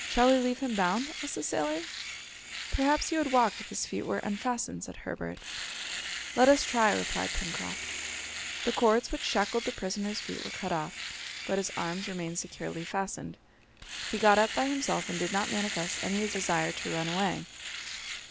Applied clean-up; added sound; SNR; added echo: none; Domestic sounds, home sounds; 8 dB; none.